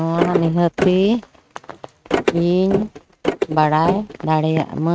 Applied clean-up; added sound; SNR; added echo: neural mask model RNNoise.